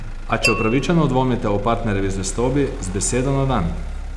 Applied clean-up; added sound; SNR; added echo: none; Tap / Glass + Motor vehicle (road); 6 dB; none.